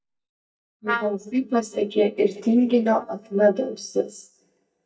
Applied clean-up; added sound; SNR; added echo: neural mask model DeepFilterNet 3.